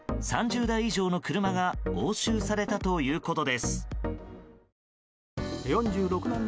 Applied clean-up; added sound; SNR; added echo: none; none; none; none.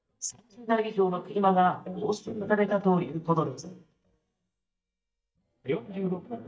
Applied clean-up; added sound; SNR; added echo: neural mask model DeepFilterNet 3.